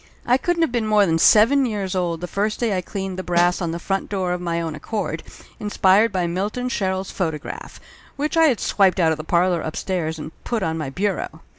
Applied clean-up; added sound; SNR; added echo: none; Snare drum; 11 dB; none.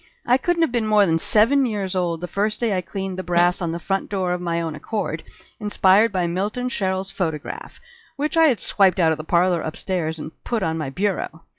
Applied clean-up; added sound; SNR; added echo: classical method log-MMSE.